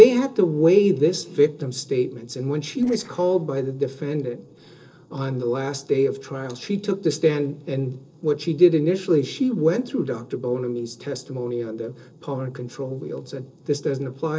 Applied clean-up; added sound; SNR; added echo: neural separator model SepFormer DNS4.